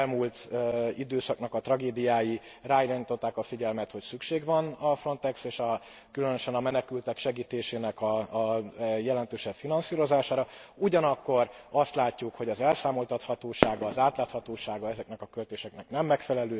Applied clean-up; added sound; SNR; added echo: none; Fireworks; 3 dB; none.